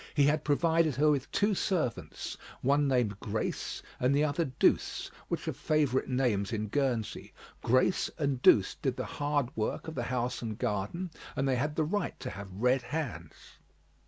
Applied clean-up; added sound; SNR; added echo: none; none; none; none.